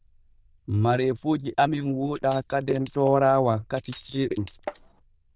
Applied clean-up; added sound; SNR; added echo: neural diffusion model UNIVERSE++.